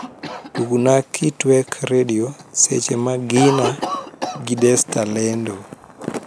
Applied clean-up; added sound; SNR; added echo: none; Cough; 11 dB; none.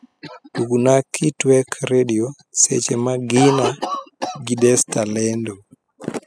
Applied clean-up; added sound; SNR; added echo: classical method spectral subtraction.